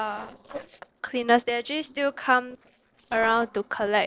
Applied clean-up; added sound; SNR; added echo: neural separator model SepFormer DNS4.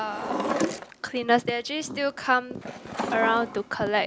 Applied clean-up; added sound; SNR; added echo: none; Drawer open or close; 6 dB; none.